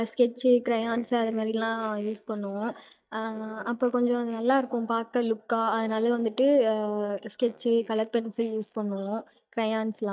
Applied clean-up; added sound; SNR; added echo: neural mask model DeepFilterNet 3.